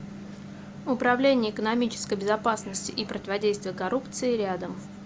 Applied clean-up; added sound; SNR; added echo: none; none; none; none.